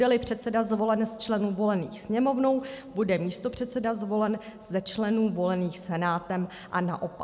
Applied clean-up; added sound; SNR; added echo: none; none; none; none.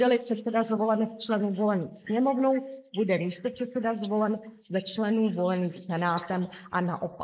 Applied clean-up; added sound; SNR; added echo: neural mask model Resemble Enhance denoiser.